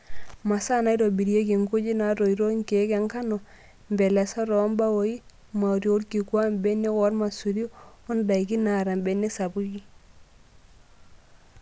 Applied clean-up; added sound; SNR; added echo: none; none; none; none.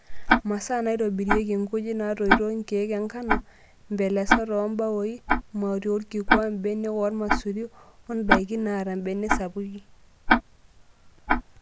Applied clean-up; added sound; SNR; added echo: none; Tick-tock; 0 dB; none.